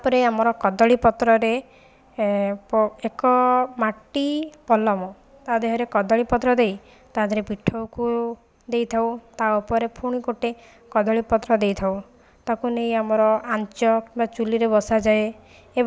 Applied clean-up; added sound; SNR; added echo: none; none; none; none.